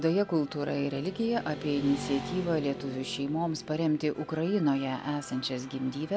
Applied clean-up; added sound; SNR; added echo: none; Motorcycle / Traffic noise, roadway noise; 13 dB; none.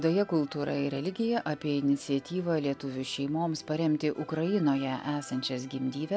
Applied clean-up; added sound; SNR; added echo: none; none; none; none.